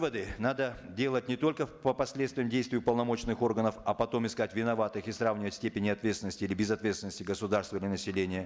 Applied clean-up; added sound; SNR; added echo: none; none; none; none.